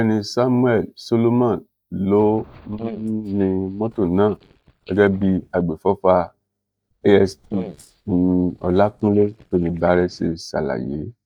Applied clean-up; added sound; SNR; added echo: neural mask model DeepFilterNet 3.